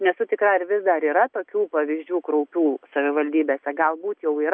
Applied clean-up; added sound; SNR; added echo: none; none; none; none.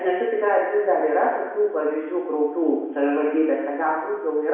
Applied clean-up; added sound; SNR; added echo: none; none; none; reverberation time 1.1 s.